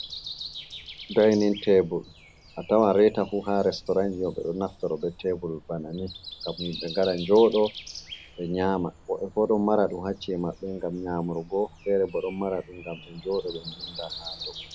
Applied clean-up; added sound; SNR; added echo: none; Breathing; 17 dB; none.